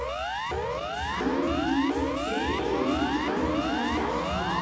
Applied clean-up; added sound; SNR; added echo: none; Siren; 1 dB; reverberation time 2.1 s.